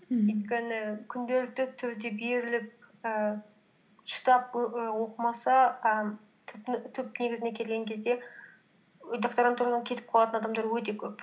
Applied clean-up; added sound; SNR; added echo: none; none; none; none.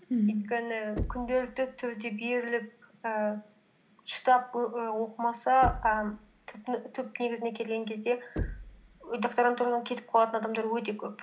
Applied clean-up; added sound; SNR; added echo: none; Knock; 12 dB; none.